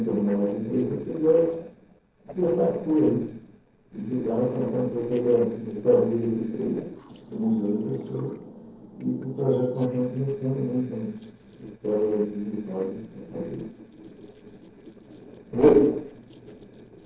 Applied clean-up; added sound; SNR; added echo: neural separator model SepFormer DNS4.